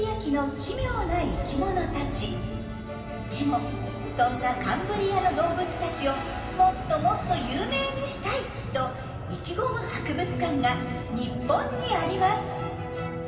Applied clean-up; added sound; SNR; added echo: none; none; none; reverberation time 2.5 s.